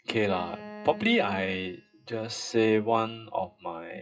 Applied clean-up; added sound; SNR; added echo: classical method WPE with log-MMSE.